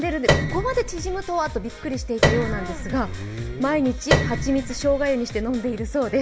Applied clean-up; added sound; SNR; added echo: none; Piano; 2 dB; reverberation time 0.5 s.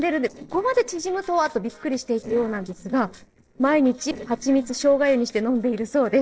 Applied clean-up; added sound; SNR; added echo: neural separator model SepFormer DNS4.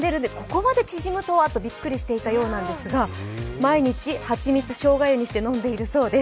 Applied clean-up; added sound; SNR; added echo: none; none; none; none.